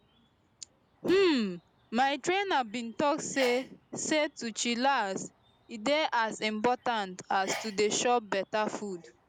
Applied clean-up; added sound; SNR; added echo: none; Explosion + Sneeze; 19 dB; none.